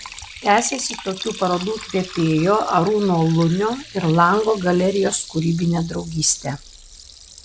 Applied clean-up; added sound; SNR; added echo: none; Liquid; 16 dB; none.